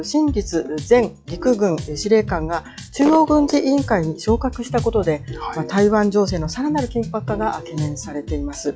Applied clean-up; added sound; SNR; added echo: classical method log-MMSE.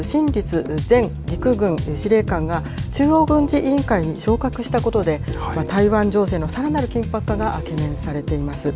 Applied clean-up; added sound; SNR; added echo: none; none; none; none.